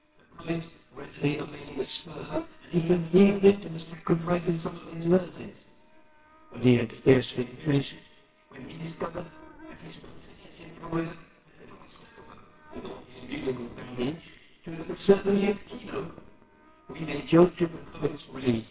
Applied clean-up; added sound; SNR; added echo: neural separator model SepFormer WHAMR!.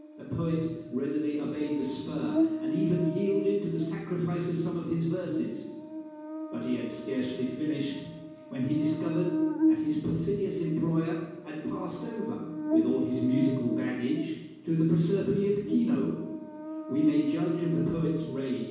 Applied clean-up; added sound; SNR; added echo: none; Buzz; 5 dB; reverberation time 1.2 s.